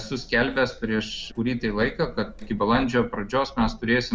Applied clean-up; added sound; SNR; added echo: none; Chatter; 20 dB; none.